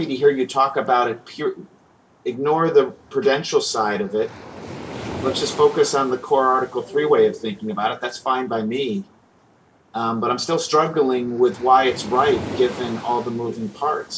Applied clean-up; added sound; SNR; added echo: none; Waves, surf; 16 dB; reverberation time 0.2 s.